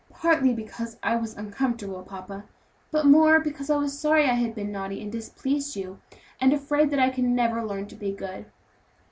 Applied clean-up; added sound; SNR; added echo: none; none; none; none.